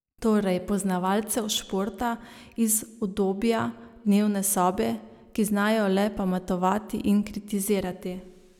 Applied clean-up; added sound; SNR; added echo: none; none; none; none.